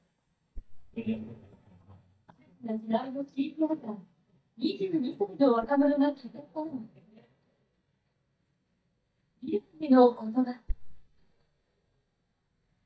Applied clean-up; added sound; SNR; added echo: neural mask model DeepFilterNet 3.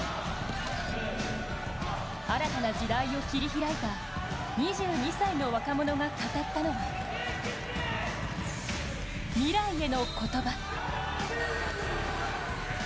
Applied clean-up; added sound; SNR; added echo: none; none; none; none.